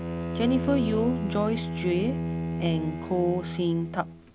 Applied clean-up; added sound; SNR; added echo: none; Bowed string instrument; 3 dB; none.